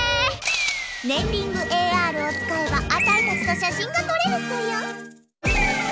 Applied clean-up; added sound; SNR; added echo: none; Bird; 7 dB; none.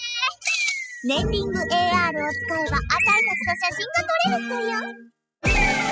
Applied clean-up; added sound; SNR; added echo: classical method spectral subtraction.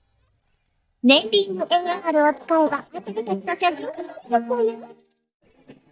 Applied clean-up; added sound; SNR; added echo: neural mask model DeepFilterNet 3.